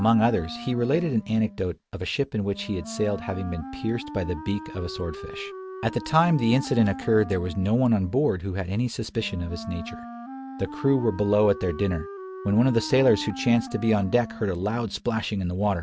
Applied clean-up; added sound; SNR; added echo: none; Wind instrument, woodwind instrument; 14 dB; none.